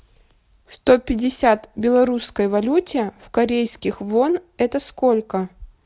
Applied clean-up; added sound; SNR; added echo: none; none; none; none.